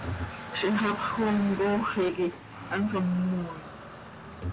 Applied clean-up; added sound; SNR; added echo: none; Traffic noise, roadway noise; 11 dB; none.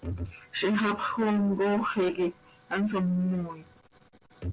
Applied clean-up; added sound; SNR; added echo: none; none; none; none.